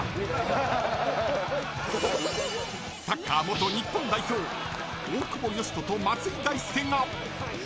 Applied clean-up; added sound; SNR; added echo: none; none; none; none.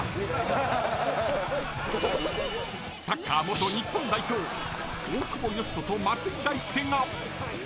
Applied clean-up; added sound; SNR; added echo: none; Knock; 17 dB; none.